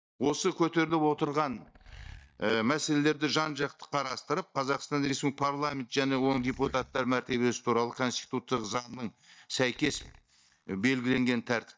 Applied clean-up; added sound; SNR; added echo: neural mask model DeepFilterNet 3.